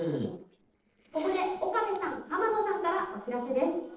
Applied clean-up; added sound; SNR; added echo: neural separator model SepFormer DNS4.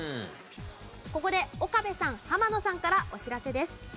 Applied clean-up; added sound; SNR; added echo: none; none; none; none.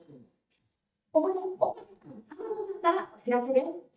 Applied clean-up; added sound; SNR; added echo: neural mask model DeepFilterNet 3.